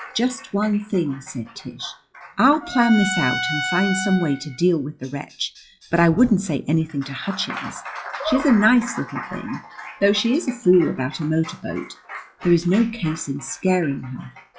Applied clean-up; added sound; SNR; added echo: classical method log-MMSE.